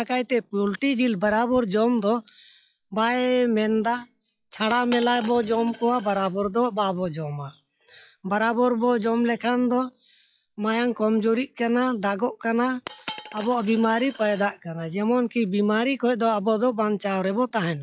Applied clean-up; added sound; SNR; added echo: classical method log-MMSE.